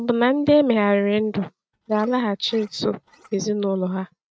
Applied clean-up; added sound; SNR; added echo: neural mask model RNNoise.